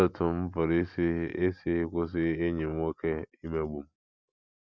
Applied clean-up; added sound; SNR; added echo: none; none; none; none.